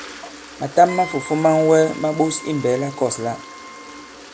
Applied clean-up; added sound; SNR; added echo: none; Wind instrument, woodwind instrument + Toilet flush; 15 dB; none.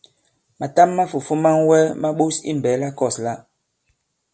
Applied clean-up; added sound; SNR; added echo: none; none; none; none.